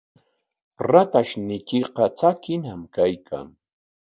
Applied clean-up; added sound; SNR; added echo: none; none; none; none.